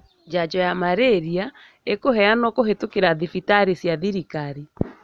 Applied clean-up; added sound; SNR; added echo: none; none; none; none.